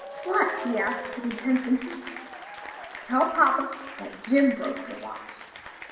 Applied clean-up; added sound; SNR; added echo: none; Applause / Cheering; 12 dB; reverberation time 1.0 s.